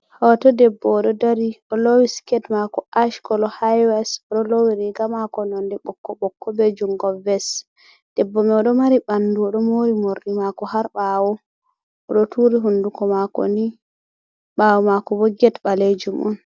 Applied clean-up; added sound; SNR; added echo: none; none; none; none.